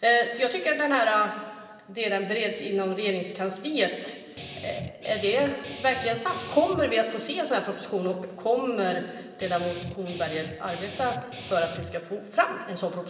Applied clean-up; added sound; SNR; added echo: none; Guitar; 12 dB; reverberation time 2.0 s.